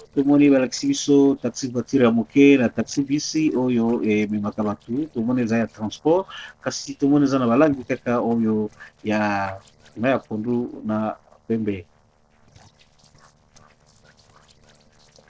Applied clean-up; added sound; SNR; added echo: neural separator model SepFormer DNS4.